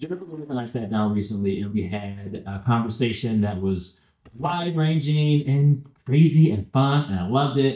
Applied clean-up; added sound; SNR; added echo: neural mask model DeepFilterNet 3.